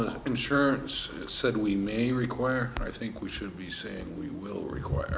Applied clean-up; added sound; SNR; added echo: none; Crackle; 17 dB; none.